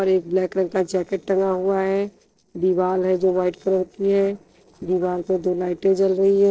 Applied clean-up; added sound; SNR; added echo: neural separator model SepFormer DNS4.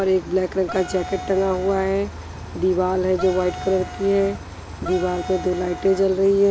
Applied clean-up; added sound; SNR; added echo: none; Wind instrument, woodwind instrument + Train; 13 dB; none.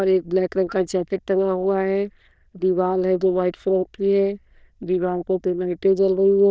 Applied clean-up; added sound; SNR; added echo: neural diffusion model UNIVERSE++.